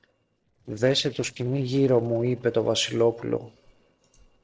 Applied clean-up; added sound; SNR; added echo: neural separator model SepFormer DNS4.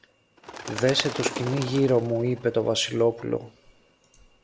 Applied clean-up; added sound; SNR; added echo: none; Bird; 11 dB; none.